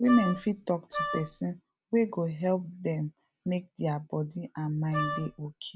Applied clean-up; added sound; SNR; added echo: none; Wind instrument, woodwind instrument; 5 dB; none.